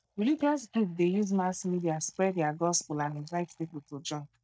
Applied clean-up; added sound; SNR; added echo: neural mask model DeepFilterNet 3.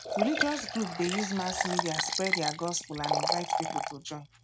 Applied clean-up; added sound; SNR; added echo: none; Liquid; -1 dB; none.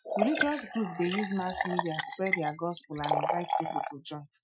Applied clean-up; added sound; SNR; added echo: classical method Wiener filter.